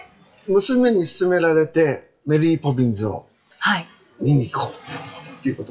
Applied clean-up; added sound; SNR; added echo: classical method WPE with log-MMSE.